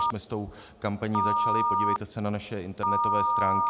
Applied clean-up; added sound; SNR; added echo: none; Telephone; -5 dB; none.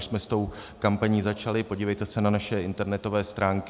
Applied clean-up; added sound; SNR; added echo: none; none; none; none.